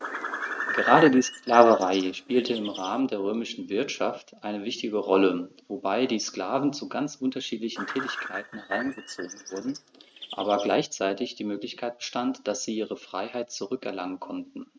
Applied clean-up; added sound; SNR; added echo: neural mask model RNNoise.